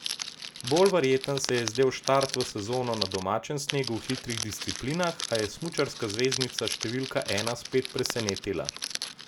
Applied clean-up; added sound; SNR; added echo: none; Crackle; 7 dB; none.